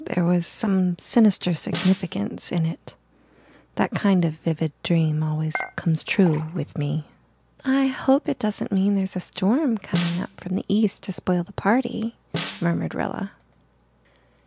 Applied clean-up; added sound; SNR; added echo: none; Dishes, pots, and pans / Chink, clink + Snare drum; 11 dB; none.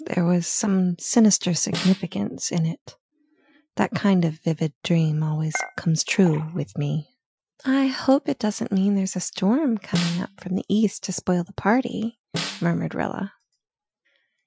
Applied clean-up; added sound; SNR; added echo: classical method Wiener filter.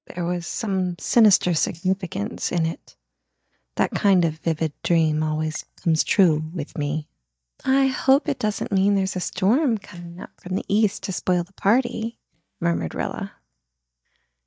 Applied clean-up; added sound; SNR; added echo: neural mask model DeepFilterNet 3.